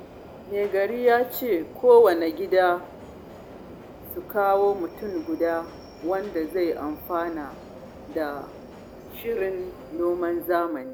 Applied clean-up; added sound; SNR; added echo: none; Subway, metro, underground; 17 dB; none.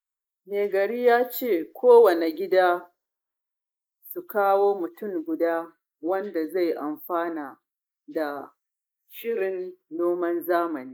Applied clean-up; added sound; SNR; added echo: neural mask model Resemble Enhance denoiser.